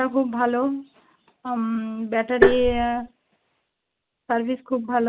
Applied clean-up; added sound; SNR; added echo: none; Tap; -5 dB; none.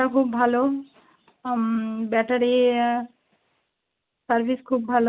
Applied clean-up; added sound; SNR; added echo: none; none; none; none.